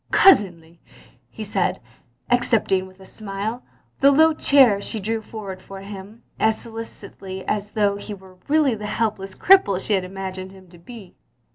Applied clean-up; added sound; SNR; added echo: none; none; none; none.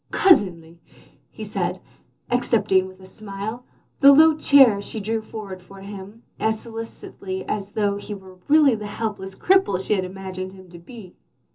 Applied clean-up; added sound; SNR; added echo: none; none; none; reverberation time 0.2 s.